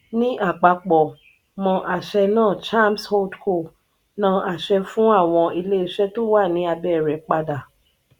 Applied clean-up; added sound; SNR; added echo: none; none; none; none.